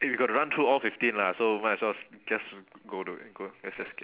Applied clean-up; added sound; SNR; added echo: none; none; none; none.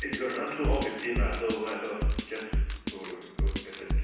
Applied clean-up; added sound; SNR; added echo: none; Drum kit; -3 dB; reverberation time 1.1 s.